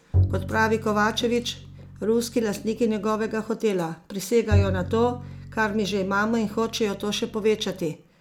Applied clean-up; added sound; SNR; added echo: none; Bowed string instrument; 5 dB; none.